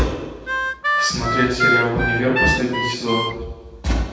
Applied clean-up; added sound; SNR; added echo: none; Harmonica; 0 dB; reverberation time 1.1 s.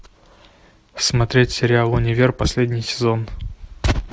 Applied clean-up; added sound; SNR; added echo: none; none; none; none.